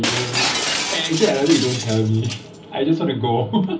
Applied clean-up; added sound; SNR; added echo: none; Shatter; 5 dB; reverberation time 0.4 s.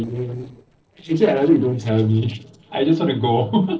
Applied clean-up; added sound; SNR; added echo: neural separator model SepFormer DNS4.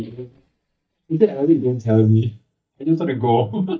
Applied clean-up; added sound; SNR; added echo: neural mask model DeepFilterNet 3.